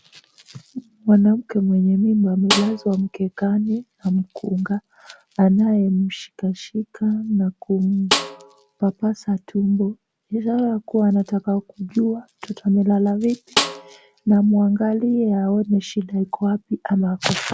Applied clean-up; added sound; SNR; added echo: none; Snare drum; 6 dB; none.